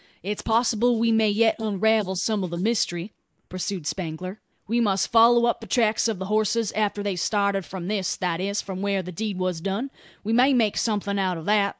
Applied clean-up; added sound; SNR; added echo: neural mask model Resemble Enhance denoiser.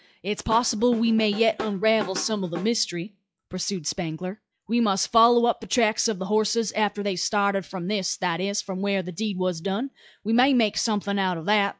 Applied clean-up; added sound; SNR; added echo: classical method log-MMSE.